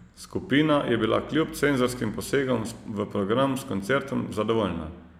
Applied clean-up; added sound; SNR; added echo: none; none; none; none.